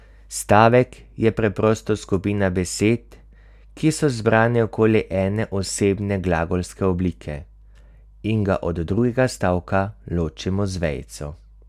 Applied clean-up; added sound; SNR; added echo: none; none; none; none.